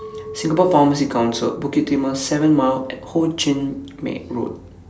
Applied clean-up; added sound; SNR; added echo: none; Chink, clink; 19 dB; none.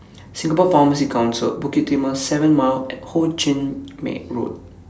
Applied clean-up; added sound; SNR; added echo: none; none; none; none.